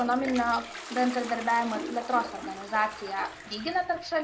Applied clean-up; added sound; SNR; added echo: none; Toilet flush; 11 dB; none.